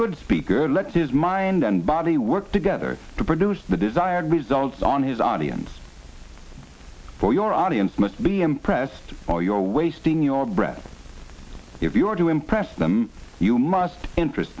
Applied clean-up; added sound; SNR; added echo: none; none; none; none.